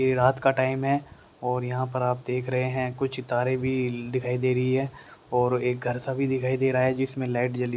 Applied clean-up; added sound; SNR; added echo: none; none; none; none.